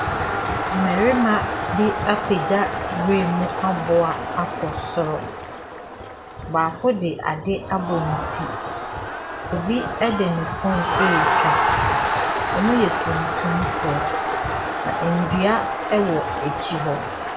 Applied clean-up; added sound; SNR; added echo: none; Crowd; 1 dB; none.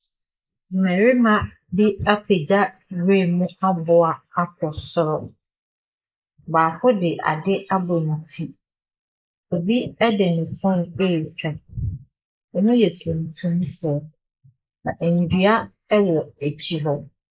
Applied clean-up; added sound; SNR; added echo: neural mask model Resemble Enhance denoiser.